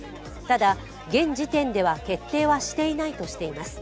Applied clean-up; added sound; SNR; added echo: none; none; none; none.